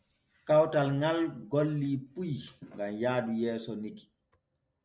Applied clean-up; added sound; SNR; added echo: none; none; none; none.